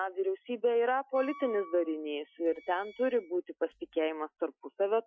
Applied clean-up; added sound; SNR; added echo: classical method Wiener filter.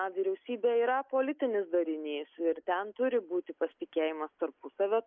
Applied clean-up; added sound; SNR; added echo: neural mask model Resemble Enhance denoiser.